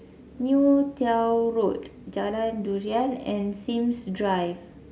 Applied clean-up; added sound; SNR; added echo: none; none; none; none.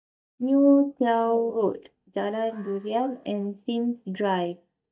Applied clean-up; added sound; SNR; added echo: neural mask model DeepFilterNet 3.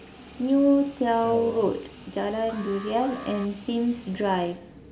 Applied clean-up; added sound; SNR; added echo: none; Alarm + Bathtub (filling or washing) / Water tap, faucet; 18 dB; none.